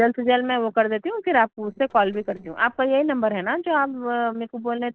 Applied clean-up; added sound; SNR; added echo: neural separator model SepFormer DNS4.